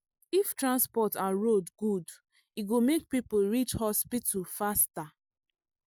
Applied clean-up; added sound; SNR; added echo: none; none; none; none.